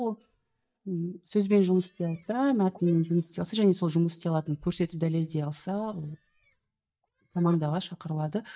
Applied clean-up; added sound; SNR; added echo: neural mask model DeepFilterNet 3.